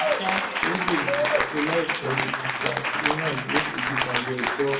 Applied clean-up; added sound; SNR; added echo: none; Applause / Cheering; -4 dB; reverberation time 0.9 s.